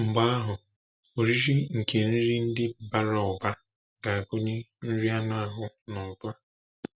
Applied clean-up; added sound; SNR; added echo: none; none; none; none.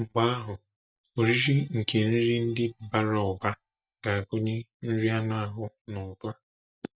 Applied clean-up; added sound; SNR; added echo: neural mask model DeepFilterNet 3.